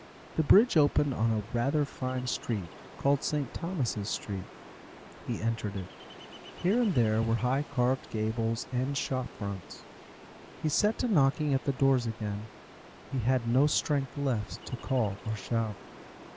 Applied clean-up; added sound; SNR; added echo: none; Ocean; 18 dB; none.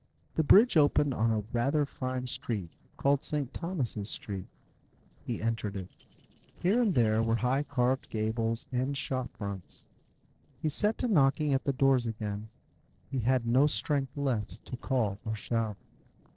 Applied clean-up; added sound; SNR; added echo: neural separator model SepFormer DNS4.